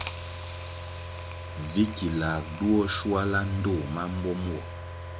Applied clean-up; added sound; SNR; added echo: none; Hiss + Car; 8 dB; none.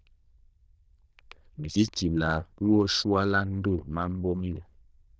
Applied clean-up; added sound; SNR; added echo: neural diffusion model UNIVERSE++.